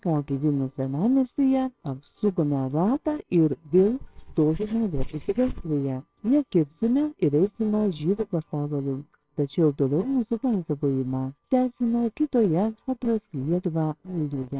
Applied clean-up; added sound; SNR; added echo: neural separator model SepFormer WHAMR!.